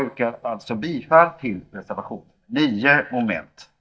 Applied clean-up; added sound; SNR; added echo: neural mask model DeepFilterNet 3.